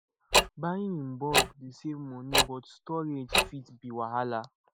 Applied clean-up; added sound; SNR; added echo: neural mask model Resemble Enhance denoiser.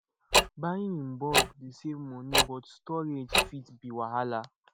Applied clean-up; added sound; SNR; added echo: none; Tick-tock; -4 dB; none.